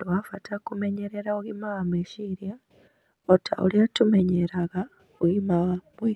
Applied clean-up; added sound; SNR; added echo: none; none; none; none.